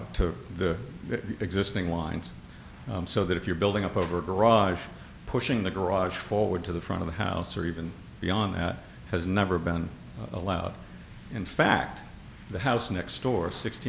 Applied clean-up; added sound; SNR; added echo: none; none; none; none.